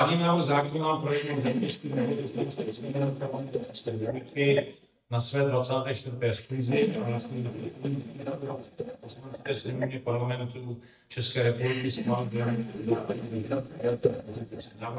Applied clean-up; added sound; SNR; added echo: neural mask model DeepFilterNet 3.